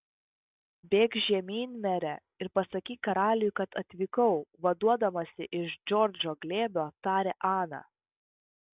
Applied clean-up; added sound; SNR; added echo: none; none; none; none.